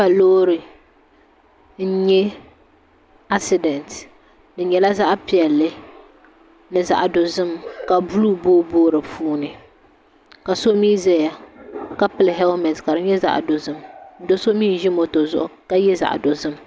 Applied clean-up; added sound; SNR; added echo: none; none; none; none.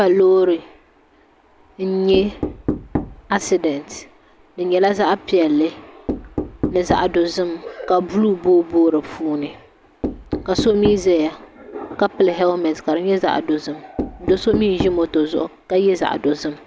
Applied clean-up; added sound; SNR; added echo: none; Knock; 11 dB; none.